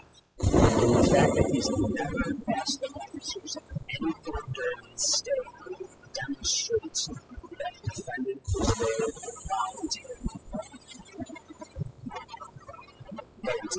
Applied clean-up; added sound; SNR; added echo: classical method spectral subtraction.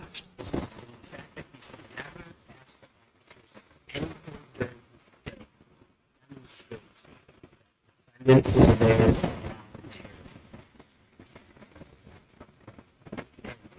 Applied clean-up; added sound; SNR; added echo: neural mask model RNNoise.